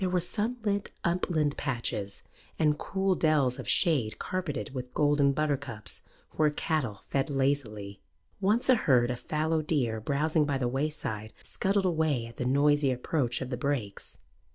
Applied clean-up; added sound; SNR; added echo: none; none; none; none.